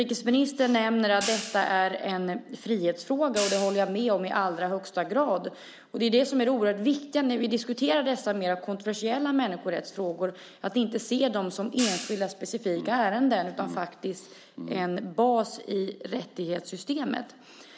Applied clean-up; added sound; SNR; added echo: none; Hi-hat; 11 dB; none.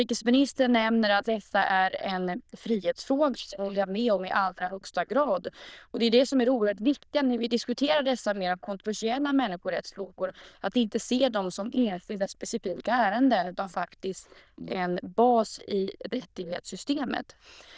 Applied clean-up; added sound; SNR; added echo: neural diffusion model UNIVERSE++.